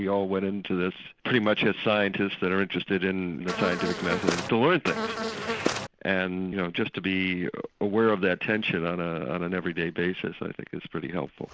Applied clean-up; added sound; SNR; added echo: none; Buzz; 3 dB; none.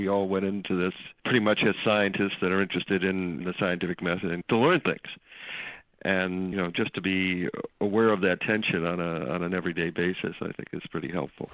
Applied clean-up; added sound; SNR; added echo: none; none; none; none.